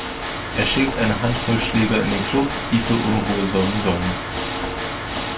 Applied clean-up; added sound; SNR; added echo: none; Water / Mechanisms; 4 dB; reverberation time 0.3 s.